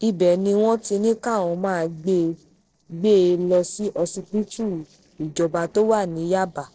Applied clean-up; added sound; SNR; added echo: neural separator model SepFormer DNS4.